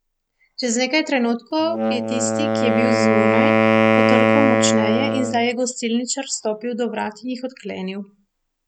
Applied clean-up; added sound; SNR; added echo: none; Wind instrument, woodwind instrument; -3 dB; none.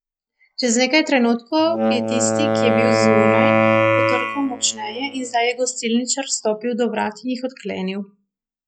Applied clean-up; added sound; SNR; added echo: classical method log-MMSE.